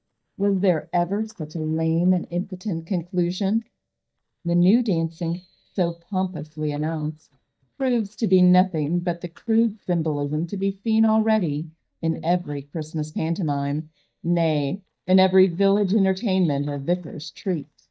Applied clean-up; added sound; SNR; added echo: neural mask model DeepFilterNet 3.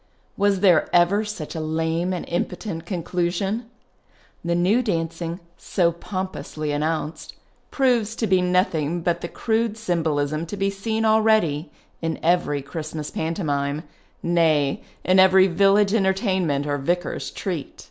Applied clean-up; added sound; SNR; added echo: none; none; none; none.